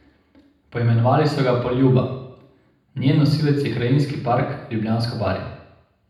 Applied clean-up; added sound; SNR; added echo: none; none; none; reverberation time 0.8 s.